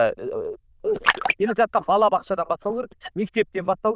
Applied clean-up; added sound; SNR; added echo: neural diffusion model UNIVERSE++.